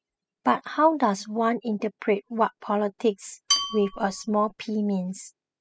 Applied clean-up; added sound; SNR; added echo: classical method spectral subtraction.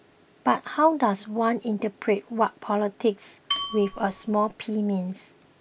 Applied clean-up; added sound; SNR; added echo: none; Dishes, pots, and pans / Glass / Bell; 4 dB; none.